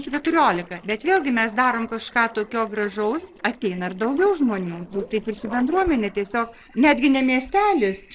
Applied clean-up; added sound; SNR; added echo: neural separator model SepFormer DNS4.